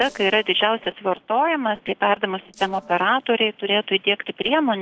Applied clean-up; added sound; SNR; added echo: neural separator model SepFormer DNS4.